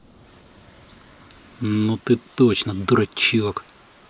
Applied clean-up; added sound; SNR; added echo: neural mask model Resemble Enhance denoiser.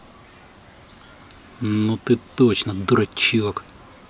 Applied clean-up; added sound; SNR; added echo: none; none; none; none.